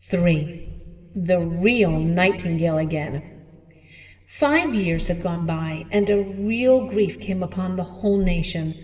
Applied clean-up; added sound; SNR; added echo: none; none; none; reverberation time 2.9 s.